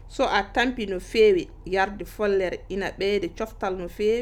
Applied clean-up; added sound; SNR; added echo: none; none; none; none.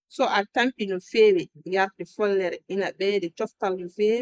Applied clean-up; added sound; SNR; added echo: neural mask model Resemble Enhance denoiser.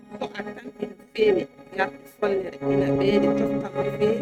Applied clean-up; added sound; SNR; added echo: neural mask model RNNoise.